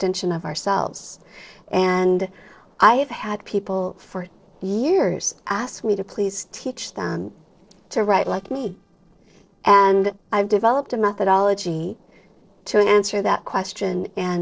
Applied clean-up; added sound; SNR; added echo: neural separator model SepFormer DNS4.